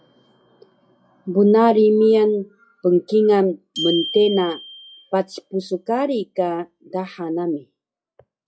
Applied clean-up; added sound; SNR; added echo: classical method log-MMSE.